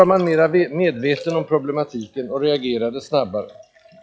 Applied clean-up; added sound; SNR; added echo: classical method log-MMSE.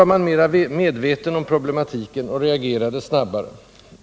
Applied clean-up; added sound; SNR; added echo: none; none; none; none.